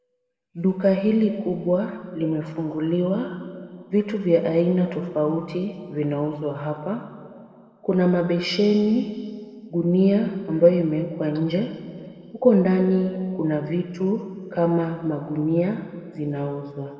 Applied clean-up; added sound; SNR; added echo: none; none; none; reverberation time 2.0 s.